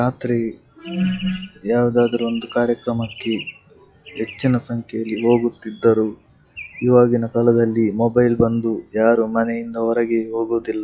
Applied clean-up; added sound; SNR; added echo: classical method log-MMSE.